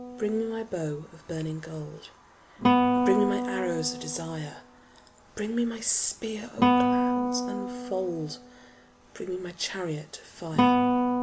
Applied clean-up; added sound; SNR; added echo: none; Guitar; -4 dB; none.